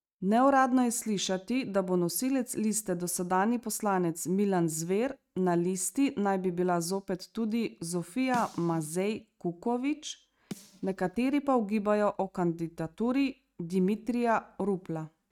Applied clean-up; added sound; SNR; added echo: neural mask model RNNoise.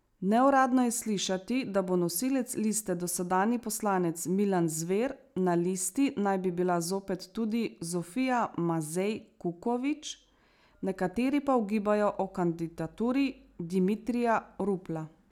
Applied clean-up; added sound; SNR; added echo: none; none; none; none.